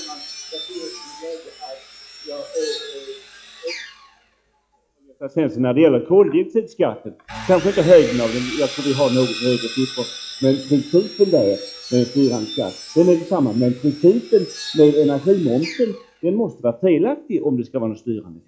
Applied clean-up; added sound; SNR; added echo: classical method log-MMSE.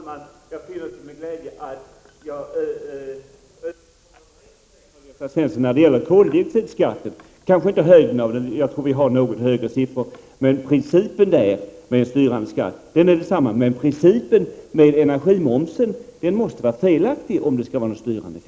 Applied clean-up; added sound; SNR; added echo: none; none; none; none.